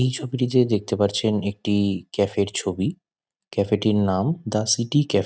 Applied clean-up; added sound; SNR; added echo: none; none; none; none.